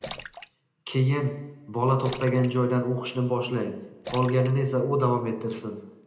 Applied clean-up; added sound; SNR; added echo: none; Splash, splatter; 17 dB; reverberation time 0.8 s.